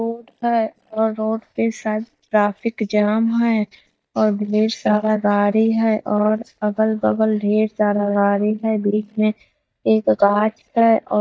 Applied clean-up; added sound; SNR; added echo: neural mask model DeepFilterNet 3.